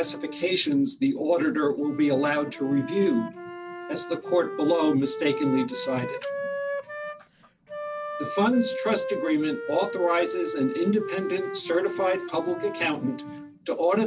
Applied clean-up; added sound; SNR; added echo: none; Wind instrument, woodwind instrument; 8 dB; none.